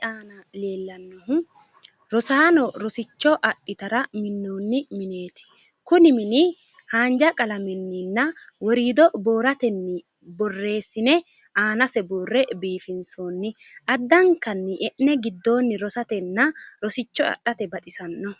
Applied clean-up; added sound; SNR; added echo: none; none; none; none.